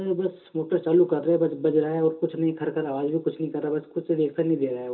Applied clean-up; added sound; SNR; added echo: none; none; none; reverberation time 0.2 s.